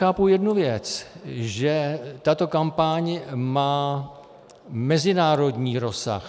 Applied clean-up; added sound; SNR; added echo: none; none; none; none.